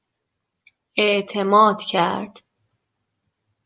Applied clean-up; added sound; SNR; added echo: none; none; none; none.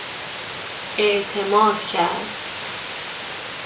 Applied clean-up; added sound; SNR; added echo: none; Water; 4 dB; reverberation time 0.5 s.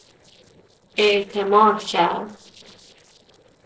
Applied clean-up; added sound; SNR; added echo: neural separator model SepFormer DNS4.